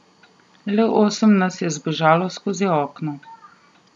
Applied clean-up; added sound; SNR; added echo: none; none; none; none.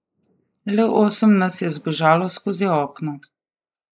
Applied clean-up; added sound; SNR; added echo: neural mask model Resemble Enhance denoiser.